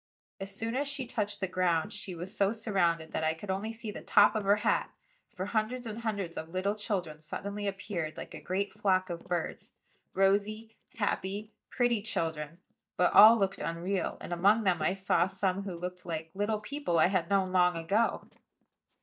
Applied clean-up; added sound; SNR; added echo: neural mask model DeepFilterNet 3.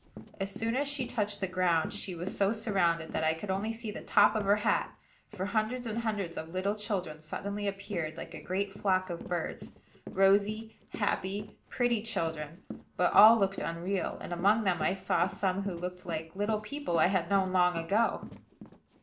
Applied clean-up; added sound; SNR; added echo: none; Run; 16 dB; none.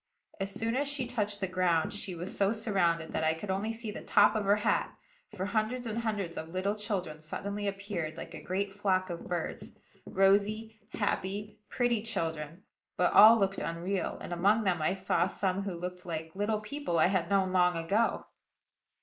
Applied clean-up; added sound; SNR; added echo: neural mask model Resemble Enhance denoiser.